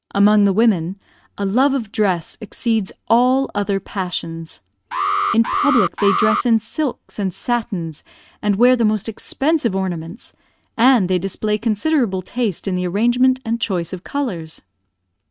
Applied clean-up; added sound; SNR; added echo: neural mask model RNNoise.